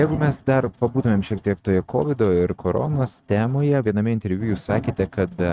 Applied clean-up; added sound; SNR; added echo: neural mask model RNNoise.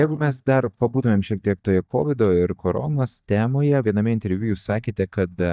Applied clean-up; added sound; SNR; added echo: neural mask model DeepFilterNet 3.